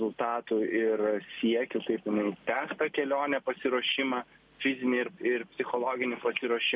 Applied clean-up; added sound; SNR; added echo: none; none; none; none.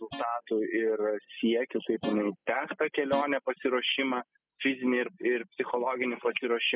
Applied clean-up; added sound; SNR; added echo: classical method spectral subtraction.